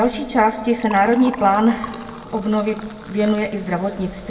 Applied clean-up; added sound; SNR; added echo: none; Liquid; 18 dB; reverberation time 1.2 s.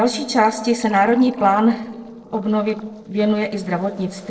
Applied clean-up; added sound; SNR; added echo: neural separator model SepFormer DNS4.